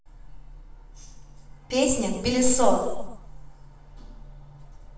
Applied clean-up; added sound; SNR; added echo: none; none; none; reverberation time 1.0 s.